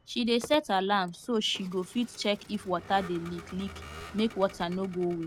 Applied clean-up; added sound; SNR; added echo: none; Vehicle; 17 dB; none.